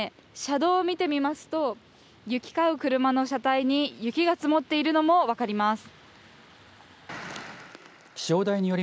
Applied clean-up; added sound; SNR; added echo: none; none; none; none.